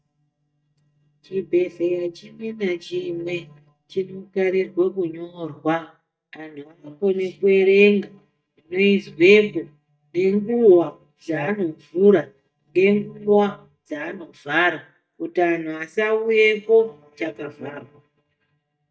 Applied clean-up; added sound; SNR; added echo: neural mask model DeepFilterNet 3.